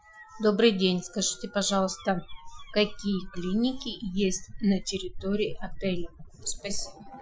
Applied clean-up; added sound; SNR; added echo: classical method Wiener filter.